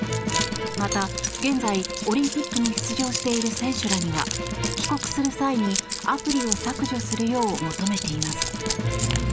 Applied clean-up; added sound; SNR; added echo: none; Keys jangling; 6 dB; none.